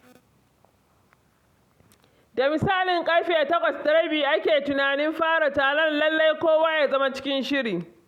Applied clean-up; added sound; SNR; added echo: none; none; none; none.